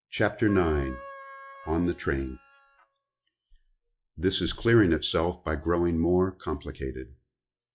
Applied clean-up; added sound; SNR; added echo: classical method log-MMSE.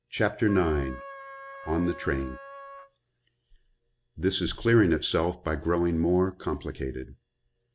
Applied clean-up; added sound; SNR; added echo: none; Trumpet; 15 dB; none.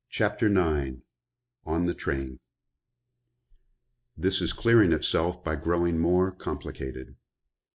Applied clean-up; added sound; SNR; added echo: neural mask model Resemble Enhance denoiser.